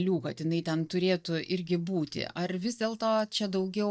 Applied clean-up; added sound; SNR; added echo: neural mask model DeepFilterNet 3.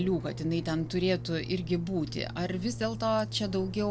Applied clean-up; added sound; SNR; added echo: none; Fixed-wing aircraft, airplane; 10 dB; none.